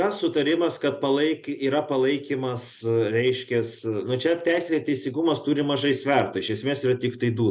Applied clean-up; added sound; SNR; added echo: none; none; none; none.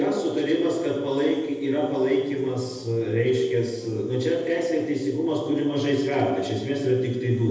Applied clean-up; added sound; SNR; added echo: neural separator model SepFormer DNS4.